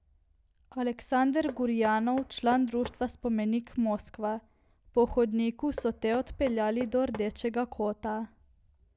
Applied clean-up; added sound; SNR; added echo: none; Knock; 17 dB; none.